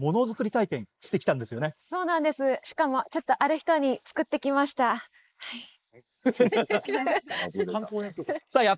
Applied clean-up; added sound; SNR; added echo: neural mask model Resemble Enhance denoiser.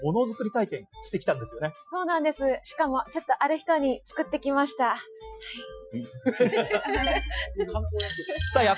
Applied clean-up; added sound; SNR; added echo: classical method Wiener filter.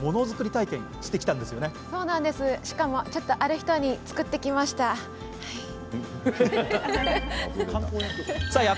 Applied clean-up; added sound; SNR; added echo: none; Engine; 18 dB; none.